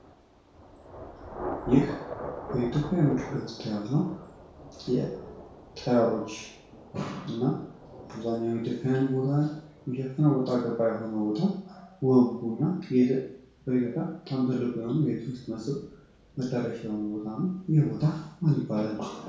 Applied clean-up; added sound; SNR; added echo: none; Thunder / Rain; 16 dB; reverberation time 0.6 s.